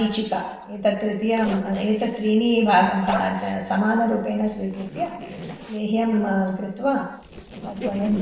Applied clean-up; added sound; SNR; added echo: neural separator model SepFormer DNS4.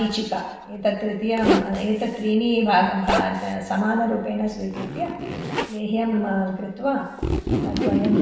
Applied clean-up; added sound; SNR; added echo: none; Zipper (clothing); 5 dB; reverberation time 1.0 s.